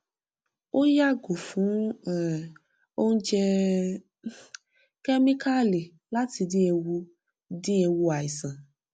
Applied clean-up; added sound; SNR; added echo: none; none; none; none.